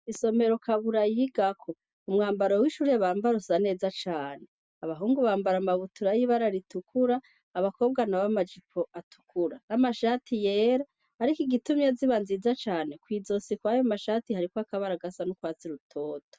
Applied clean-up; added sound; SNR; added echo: none; none; none; none.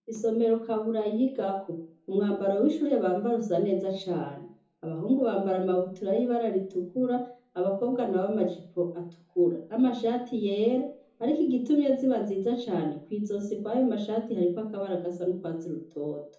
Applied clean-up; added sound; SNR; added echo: none; none; none; reverberation time 0.6 s.